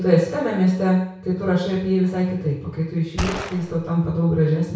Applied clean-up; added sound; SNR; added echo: none; Gunshot, gunfire; 7 dB; reverberation time 0.6 s.